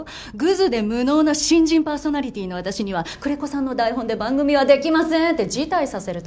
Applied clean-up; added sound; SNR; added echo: none; none; none; none.